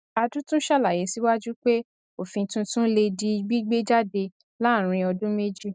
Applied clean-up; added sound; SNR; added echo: none; none; none; none.